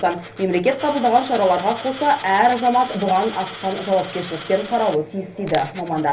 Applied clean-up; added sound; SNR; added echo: none; Coin (dropping); 16 dB; reverberation time 0.3 s.